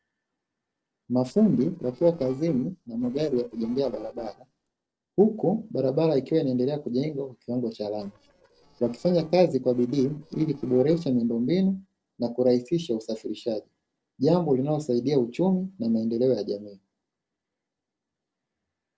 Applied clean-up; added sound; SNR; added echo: neural separator model SepFormer DNS4.